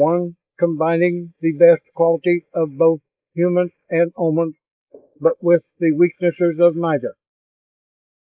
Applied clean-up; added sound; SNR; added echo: neural mask model Resemble Enhance denoiser.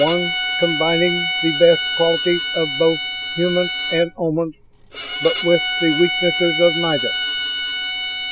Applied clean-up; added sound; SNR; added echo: none; Bowed string instrument; 3 dB; none.